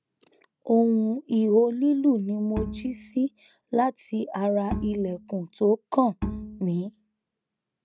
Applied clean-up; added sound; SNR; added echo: none; Bowed string instrument; 10 dB; none.